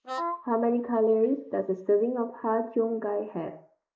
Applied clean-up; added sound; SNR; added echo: neural mask model Resemble Enhance denoiser.